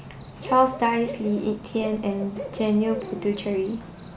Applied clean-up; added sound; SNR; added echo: none; Cricket / Bird; 12 dB; none.